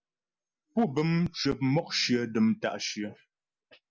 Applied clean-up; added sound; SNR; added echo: none; none; none; none.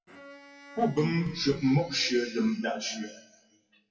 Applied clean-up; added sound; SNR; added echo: classical method WPE with log-MMSE.